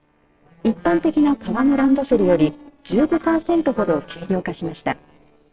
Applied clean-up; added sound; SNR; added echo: neural separator model SepFormer DNS4.